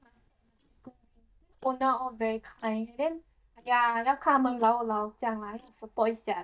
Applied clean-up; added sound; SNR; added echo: neural mask model DeepFilterNet 3.